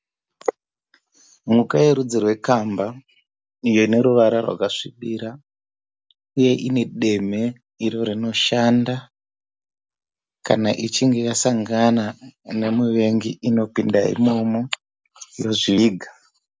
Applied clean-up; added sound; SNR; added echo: none; none; none; none.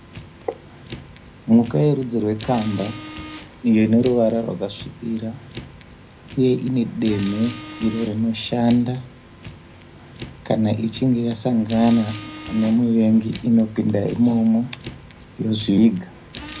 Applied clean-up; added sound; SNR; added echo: none; Car; 17 dB; reverberation time 0.4 s.